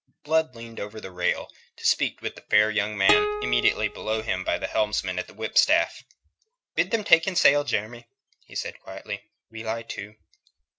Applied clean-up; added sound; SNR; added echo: none; Plucked string instrument; 3 dB; none.